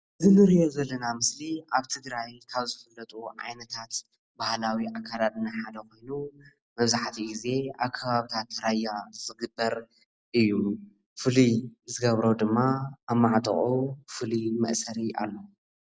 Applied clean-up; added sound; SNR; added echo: none; none; none; none.